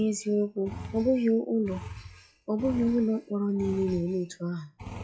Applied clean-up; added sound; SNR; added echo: classical method log-MMSE.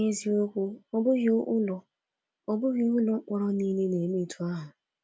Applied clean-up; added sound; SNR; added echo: none; none; none; none.